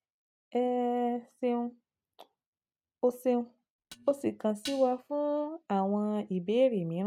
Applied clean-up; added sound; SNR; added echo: neural mask model RNNoise.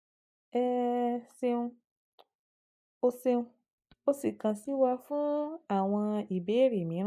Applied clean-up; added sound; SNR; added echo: neural mask model DeepFilterNet 3.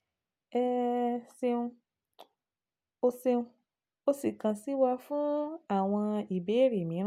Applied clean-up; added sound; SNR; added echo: none; none; none; none.